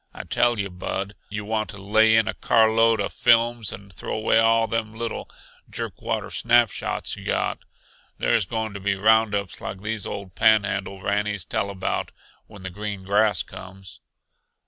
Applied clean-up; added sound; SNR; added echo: none; none; none; none.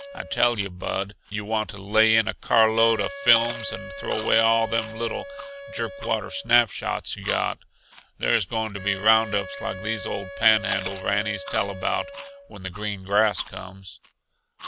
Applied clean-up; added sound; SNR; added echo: none; Chewing, mastication + Wind instrument, woodwind instrument; 13 dB; none.